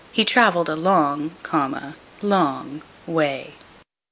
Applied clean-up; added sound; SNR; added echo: none; none; none; none.